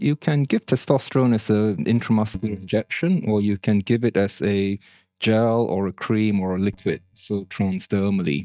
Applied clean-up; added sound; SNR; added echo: neural mask model DeepFilterNet 3.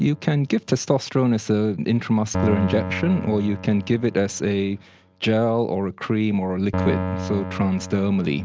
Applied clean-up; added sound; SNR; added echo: none; Keyboard (musical); 9 dB; none.